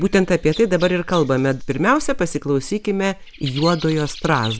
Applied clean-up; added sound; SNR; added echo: none; none; none; none.